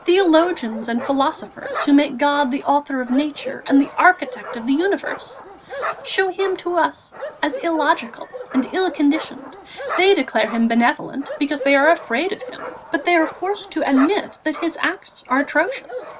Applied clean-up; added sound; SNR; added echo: none; Bark; 13 dB; none.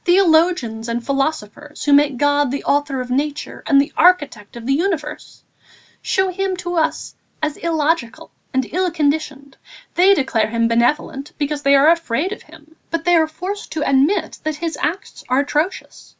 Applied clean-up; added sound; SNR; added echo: none; none; none; none.